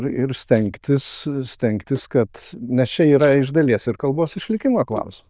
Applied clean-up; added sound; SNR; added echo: neural diffusion model UNIVERSE++.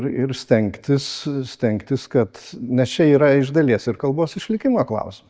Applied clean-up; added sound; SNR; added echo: none; none; none; none.